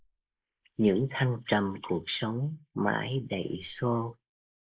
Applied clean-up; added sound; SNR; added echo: neural mask model Resemble Enhance denoiser.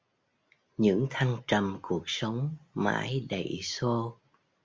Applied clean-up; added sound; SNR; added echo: none; none; none; none.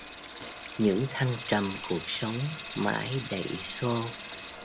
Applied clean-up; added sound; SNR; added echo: none; Sink (filling or washing) / Water tap, faucet; 7 dB; none.